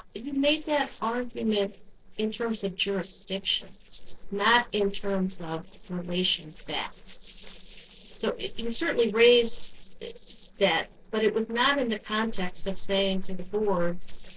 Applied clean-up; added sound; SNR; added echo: neural separator model SepFormer DNS4.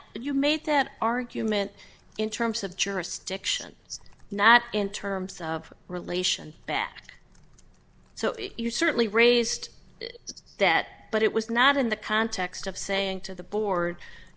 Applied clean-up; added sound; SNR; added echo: none; none; none; none.